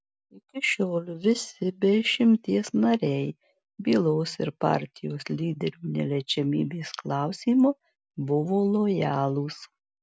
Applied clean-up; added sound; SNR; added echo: none; none; none; none.